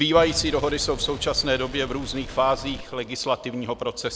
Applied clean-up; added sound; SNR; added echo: none; Explosion; 12 dB; none.